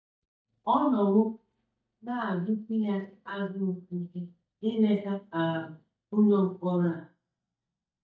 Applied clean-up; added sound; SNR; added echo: neural mask model DeepFilterNet 3.